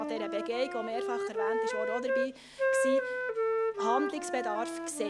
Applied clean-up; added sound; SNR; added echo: none; Wind instrument, woodwind instrument; -4 dB; none.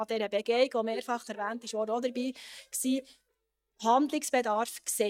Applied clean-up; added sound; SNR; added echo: neural mask model DeepFilterNet 3.